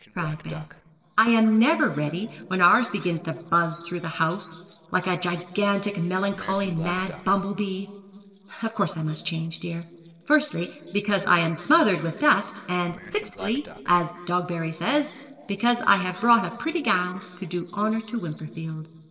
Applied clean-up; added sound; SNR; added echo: neural separator model SepFormer DNS4.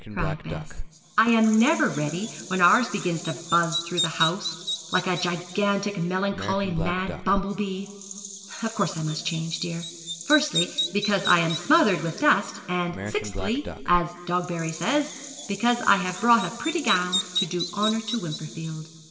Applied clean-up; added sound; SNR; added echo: none; Bird vocalization, bird call, bird song; 8 dB; reverberation time 1.7 s.